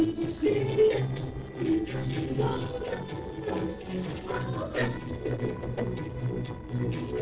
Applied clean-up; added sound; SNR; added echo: neural separator model SepFormer DNS4.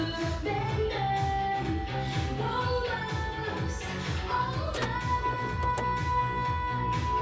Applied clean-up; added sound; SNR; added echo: none; Car; 14 dB; reverberation time 0.6 s.